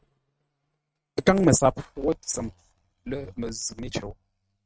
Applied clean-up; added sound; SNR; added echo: neural mask model RNNoise.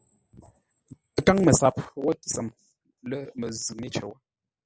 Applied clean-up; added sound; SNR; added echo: none; none; none; none.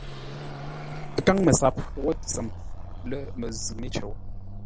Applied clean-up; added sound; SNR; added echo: none; Car passing by / Accelerating, revving, vroom; 6 dB; none.